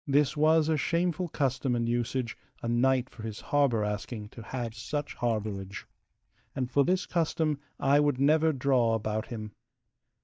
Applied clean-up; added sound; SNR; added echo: neural mask model DeepFilterNet 3.